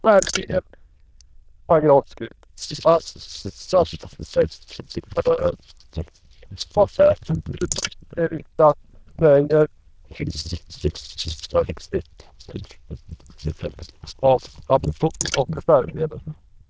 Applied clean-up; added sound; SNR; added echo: neural diffusion model UNIVERSE++.